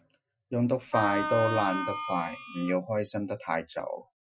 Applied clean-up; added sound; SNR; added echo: classical method Wiener filter.